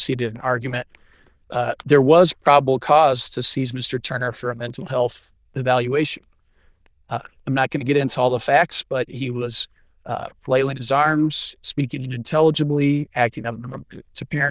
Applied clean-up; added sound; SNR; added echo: neural diffusion model UNIVERSE++.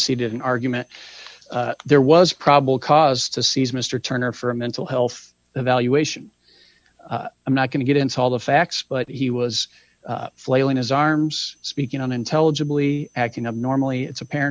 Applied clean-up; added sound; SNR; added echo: none; none; none; none.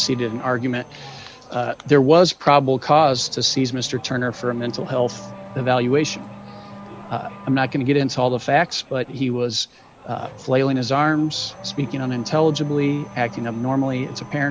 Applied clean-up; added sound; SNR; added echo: none; Race car, auto racing / Accelerating, revving, vroom; 18 dB; none.